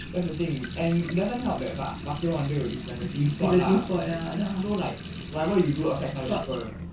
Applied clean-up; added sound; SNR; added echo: none; Water tap, faucet; 17 dB; reverberation time 0.2 s.